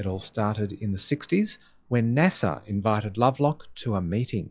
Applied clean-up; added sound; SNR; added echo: classical method log-MMSE.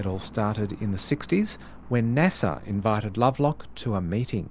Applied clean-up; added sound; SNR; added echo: none; Engine; 18 dB; none.